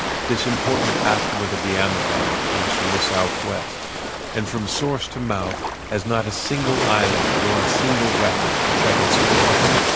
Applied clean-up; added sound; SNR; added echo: none; Ocean; -4 dB; none.